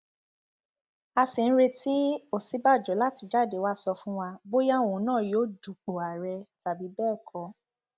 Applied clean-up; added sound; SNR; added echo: none; none; none; none.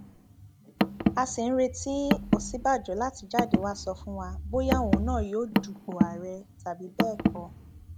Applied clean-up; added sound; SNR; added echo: none; Car; -1 dB; none.